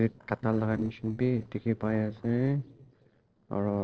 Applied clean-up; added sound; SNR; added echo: neural separator model SepFormer DNS4.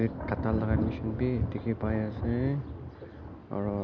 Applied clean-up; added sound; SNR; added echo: none; Thunder; 3 dB; none.